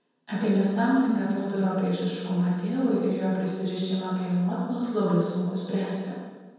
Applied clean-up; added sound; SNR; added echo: none; none; none; reverberation time 1.2 s.